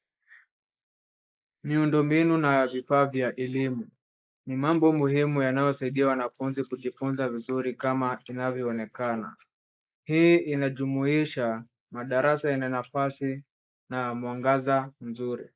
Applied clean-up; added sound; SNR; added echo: neural mask model Resemble Enhance denoiser.